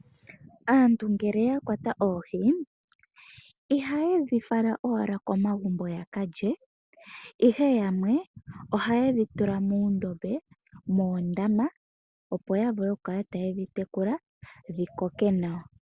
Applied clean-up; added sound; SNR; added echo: none; none; none; none.